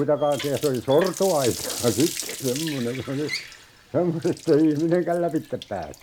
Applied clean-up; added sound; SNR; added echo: none; Water tap, faucet; 12 dB; none.